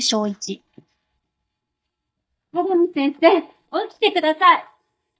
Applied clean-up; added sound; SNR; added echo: neural mask model DeepFilterNet 3.